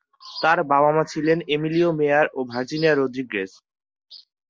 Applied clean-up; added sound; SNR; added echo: none; none; none; none.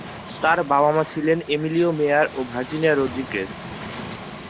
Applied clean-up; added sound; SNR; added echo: none; Waves, surf; 14 dB; none.